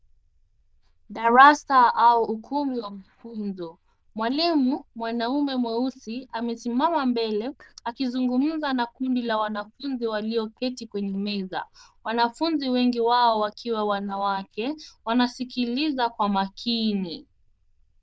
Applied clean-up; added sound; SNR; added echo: neural diffusion model UNIVERSE++.